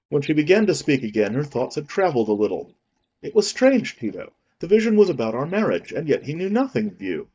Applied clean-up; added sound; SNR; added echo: neural mask model DeepFilterNet 3.